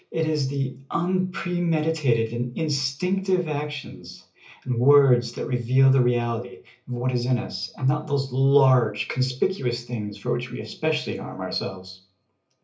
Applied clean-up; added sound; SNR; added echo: none; none; none; reverberation time 0.3 s.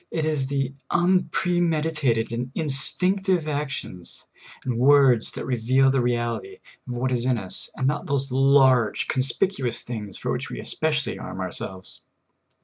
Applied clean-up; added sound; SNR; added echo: none; none; none; none.